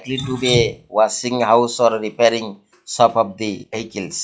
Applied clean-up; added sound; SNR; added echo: classical method log-MMSE.